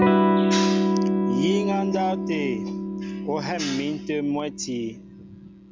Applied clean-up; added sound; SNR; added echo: none; Electric guitar / Strum; -5 dB; none.